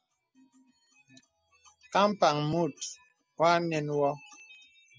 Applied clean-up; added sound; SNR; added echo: none; none; none; none.